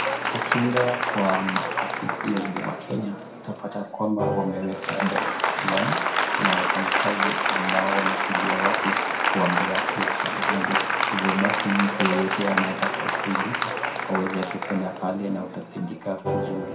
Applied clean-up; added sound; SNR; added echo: none; Applause; -3 dB; reverberation time 0.5 s.